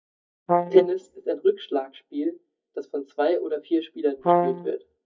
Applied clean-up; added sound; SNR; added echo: neural mask model DeepFilterNet 3.